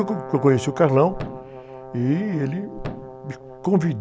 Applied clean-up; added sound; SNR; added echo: none; Brass instrument + Thump, thud; 12 dB; none.